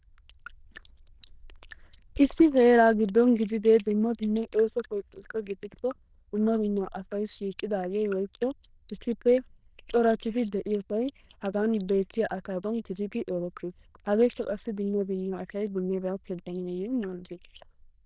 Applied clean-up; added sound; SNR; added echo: neural diffusion model UNIVERSE++.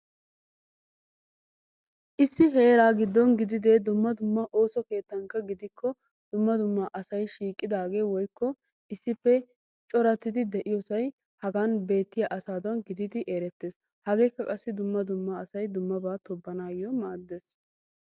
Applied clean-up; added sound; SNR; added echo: none; none; none; none.